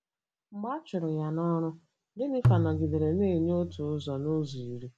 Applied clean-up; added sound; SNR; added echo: none; Tabla; 1 dB; none.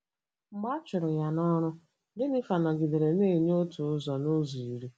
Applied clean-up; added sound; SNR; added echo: none; none; none; none.